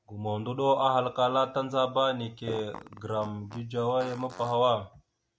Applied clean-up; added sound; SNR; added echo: none; Fart; 17 dB; none.